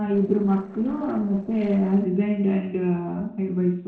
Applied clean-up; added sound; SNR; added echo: neural separator model SepFormer DNS4.